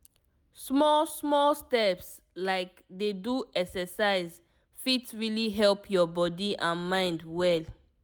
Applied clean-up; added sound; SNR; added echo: none; none; none; none.